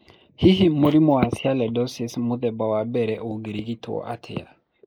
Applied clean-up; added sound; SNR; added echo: neural mask model Resemble Enhance denoiser.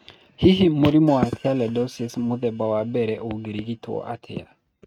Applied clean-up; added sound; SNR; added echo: neural mask model RNNoise.